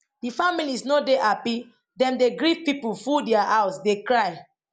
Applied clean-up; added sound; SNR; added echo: none; none; none; none.